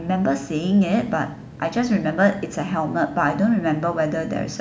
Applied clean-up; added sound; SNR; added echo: none; none; none; none.